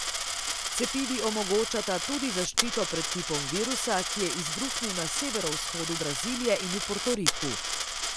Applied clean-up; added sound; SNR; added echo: none; Coin (dropping); -1 dB; none.